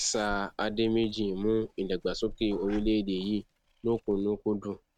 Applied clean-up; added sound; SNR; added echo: neural mask model RNNoise.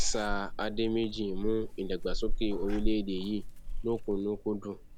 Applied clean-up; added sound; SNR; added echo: none; Meow / Purr; -1 dB; none.